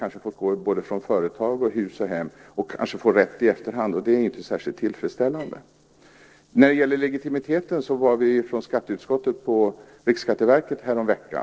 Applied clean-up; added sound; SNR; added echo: neural separator model SepFormer DNS4.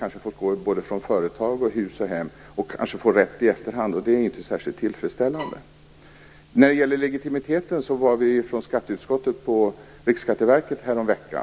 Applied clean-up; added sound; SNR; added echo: none; Bowed string instrument; 16 dB; none.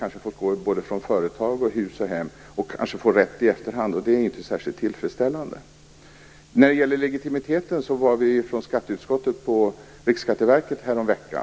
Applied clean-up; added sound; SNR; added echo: none; none; none; none.